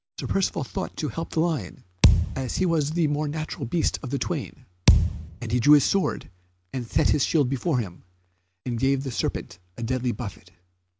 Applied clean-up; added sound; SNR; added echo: none; Thump, thud; -2 dB; none.